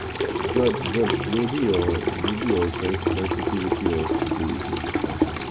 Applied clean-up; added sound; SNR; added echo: none; Sink (filling or washing) / Water tap, faucet; -1 dB; none.